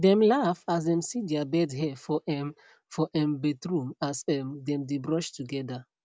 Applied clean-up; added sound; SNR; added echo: none; none; none; none.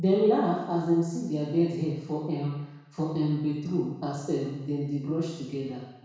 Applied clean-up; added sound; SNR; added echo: none; none; none; reverberation time 1.1 s.